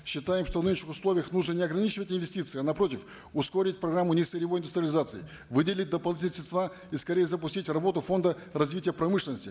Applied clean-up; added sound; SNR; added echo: none; none; none; none.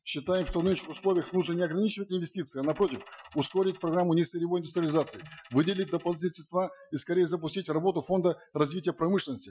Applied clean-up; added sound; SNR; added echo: classical method Wiener filter.